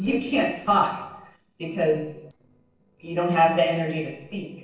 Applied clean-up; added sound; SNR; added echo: neural separator model SepFormer DNS4.